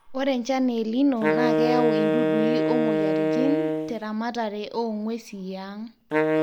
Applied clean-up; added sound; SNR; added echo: none; Wind instrument, woodwind instrument; -2 dB; none.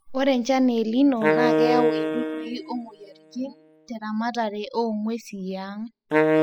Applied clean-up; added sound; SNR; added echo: classical method spectral subtraction.